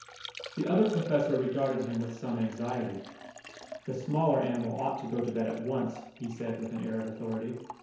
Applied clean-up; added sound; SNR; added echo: none; Liquid; 15 dB; reverberation time 0.9 s.